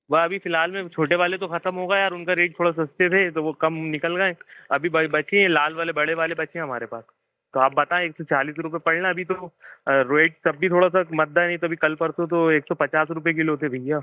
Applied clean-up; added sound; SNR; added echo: neural mask model DeepFilterNet 3.